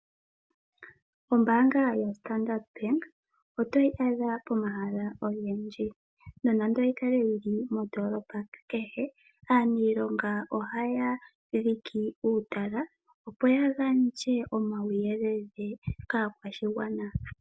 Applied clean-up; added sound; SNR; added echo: none; none; none; none.